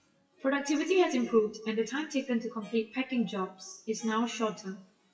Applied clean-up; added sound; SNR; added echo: classical method WPE with log-MMSE.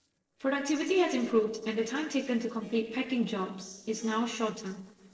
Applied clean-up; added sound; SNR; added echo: neural separator model SepFormer DNS4.